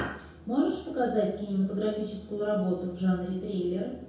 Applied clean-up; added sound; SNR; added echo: none; none; none; reverberation time 0.5 s.